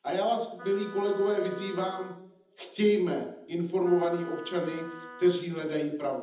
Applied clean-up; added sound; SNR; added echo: none; Wind instrument, woodwind instrument; 17 dB; reverberation time 0.8 s.